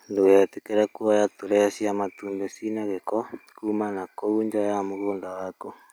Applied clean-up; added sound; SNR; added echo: none; none; none; none.